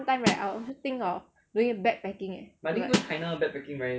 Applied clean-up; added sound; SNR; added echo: none; Snare drum; -1 dB; none.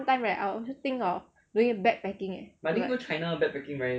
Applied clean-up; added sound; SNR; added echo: none; none; none; none.